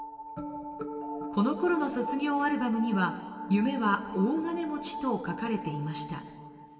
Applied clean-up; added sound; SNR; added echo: none; none; none; reverberation time 2.6 s.